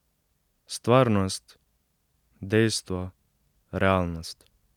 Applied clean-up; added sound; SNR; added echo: none; none; none; none.